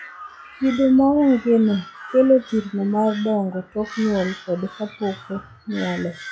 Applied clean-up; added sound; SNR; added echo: classical method log-MMSE.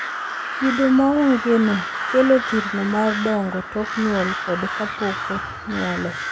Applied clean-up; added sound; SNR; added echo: none; Crow; 6 dB; none.